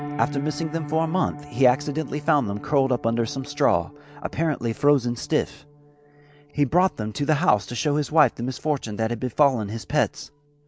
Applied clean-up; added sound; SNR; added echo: none; Piano; 16 dB; none.